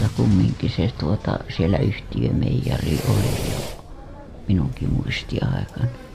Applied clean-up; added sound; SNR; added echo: none; Fireworks; 11 dB; none.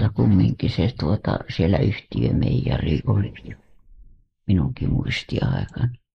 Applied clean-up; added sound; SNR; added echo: neural mask model Resemble Enhance denoiser.